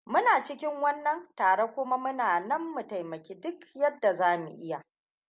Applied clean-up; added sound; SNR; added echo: none; none; none; none.